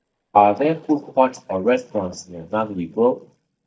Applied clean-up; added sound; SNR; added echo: neural mask model DeepFilterNet 3.